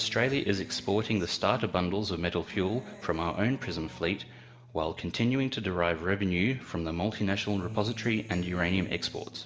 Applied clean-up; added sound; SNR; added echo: none; Acoustic guitar; 17 dB; reverberation time 0.7 s.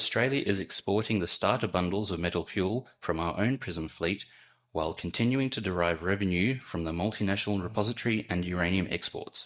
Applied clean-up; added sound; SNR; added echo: neural mask model DeepFilterNet 3.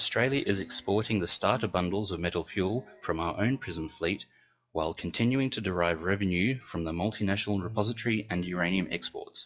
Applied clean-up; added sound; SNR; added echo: classical method WPE with log-MMSE.